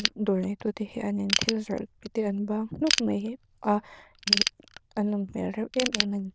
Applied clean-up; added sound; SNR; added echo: neural diffusion model UNIVERSE++.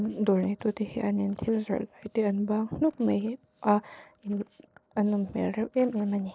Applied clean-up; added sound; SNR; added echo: neural separator model SepFormer DNS4.